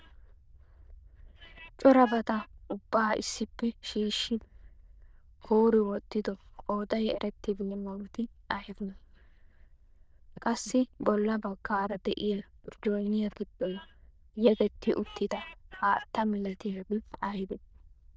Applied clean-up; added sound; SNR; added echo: neural diffusion model UNIVERSE++.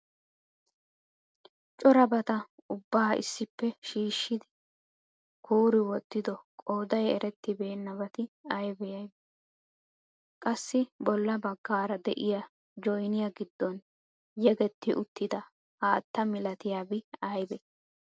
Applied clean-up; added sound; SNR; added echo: none; none; none; none.